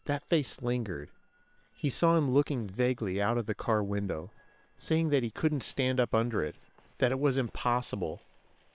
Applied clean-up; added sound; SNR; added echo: neural separator model SepFormer WHAM!.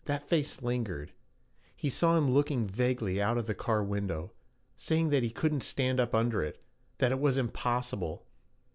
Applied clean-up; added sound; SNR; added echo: none; none; none; none.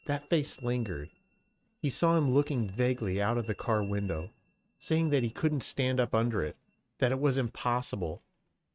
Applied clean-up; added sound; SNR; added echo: neural mask model RNNoise.